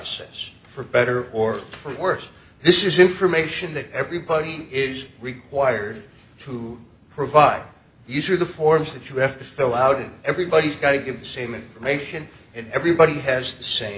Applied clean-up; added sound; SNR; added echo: none; none; none; none.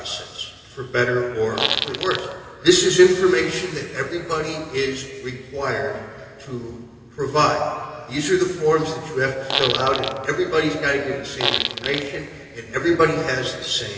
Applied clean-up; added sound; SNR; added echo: none; Fart; 4 dB; reverberation time 2.5 s.